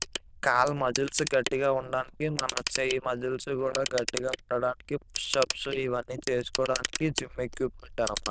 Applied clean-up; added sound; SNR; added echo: neural diffusion model UNIVERSE++.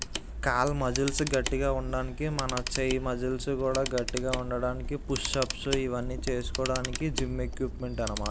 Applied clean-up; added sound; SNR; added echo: none; Camera; 4 dB; none.